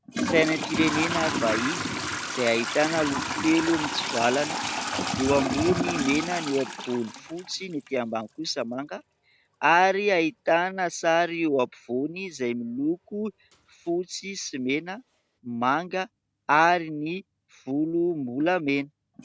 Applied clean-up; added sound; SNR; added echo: none; Trickle, dribble / Toilet flush; 7 dB; none.